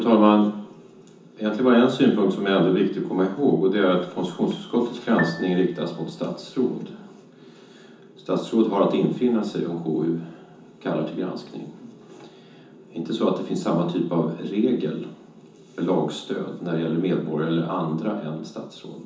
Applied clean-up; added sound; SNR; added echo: none; Piano; 11 dB; reverberation time 0.6 s.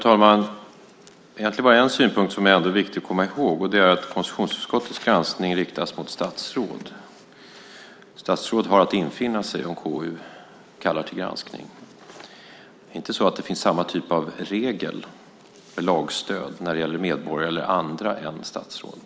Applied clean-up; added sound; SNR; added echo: none; none; none; none.